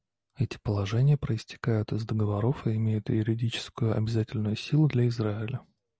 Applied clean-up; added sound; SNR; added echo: none; none; none; none.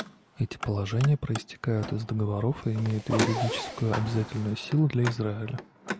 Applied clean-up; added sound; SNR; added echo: none; Zipper (clothing) + Car; 9 dB; none.